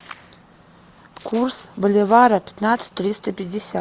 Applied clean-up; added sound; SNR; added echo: none; none; none; none.